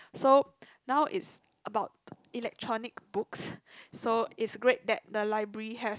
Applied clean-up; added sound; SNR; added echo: none; none; none; none.